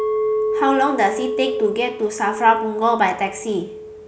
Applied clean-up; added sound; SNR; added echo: none; Chink, clink; 5 dB; none.